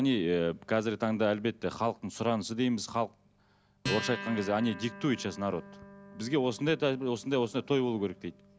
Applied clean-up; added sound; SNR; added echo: none; Acoustic guitar; 15 dB; none.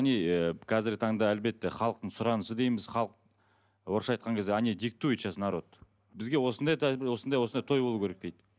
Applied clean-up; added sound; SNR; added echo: none; none; none; none.